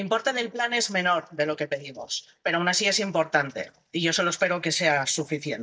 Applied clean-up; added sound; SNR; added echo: neural mask model DeepFilterNet 3.